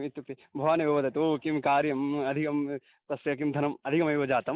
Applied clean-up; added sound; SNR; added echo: none; none; none; none.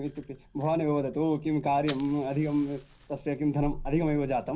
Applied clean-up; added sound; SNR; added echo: none; Fire; 15 dB; reverberation time 0.4 s.